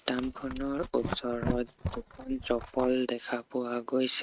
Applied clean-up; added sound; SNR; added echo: neural mask model RNNoise.